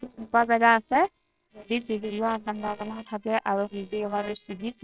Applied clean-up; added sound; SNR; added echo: neural separator model SepFormer WHAMR!.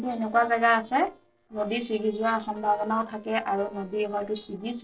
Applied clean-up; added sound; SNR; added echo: neural separator model SepFormer DNS4.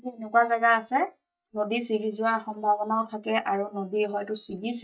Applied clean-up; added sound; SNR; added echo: neural mask model DeepFilterNet 3.